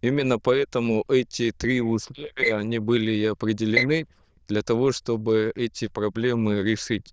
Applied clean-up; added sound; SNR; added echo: neural diffusion model UNIVERSE++.